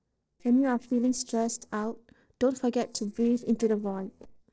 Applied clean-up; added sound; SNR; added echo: neural separator model SepFormer DNS4.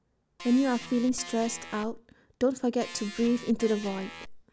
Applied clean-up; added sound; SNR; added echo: none; Organ; 13 dB; none.